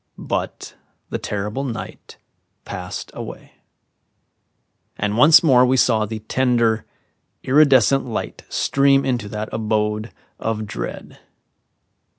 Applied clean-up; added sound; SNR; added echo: none; none; none; none.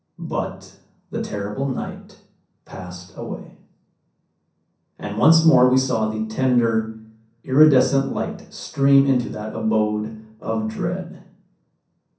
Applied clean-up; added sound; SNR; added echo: none; none; none; reverberation time 0.6 s.